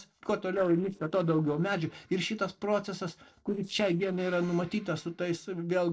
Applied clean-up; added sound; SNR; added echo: neural separator model SepFormer DNS4.